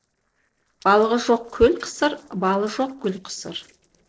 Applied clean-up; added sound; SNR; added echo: neural separator model SepFormer DNS4.